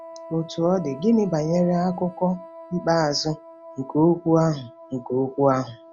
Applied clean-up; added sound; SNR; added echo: none; Wind instrument, woodwind instrument; 19 dB; none.